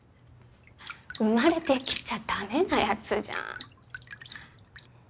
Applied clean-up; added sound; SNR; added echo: none; Drip; 18 dB; none.